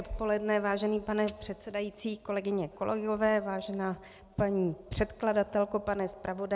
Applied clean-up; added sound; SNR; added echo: none; none; none; none.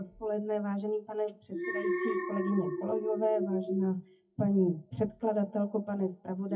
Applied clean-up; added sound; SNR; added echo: classical method WPE with log-MMSE.